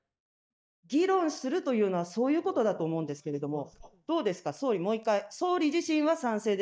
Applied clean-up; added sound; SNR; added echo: neural mask model DeepFilterNet 3.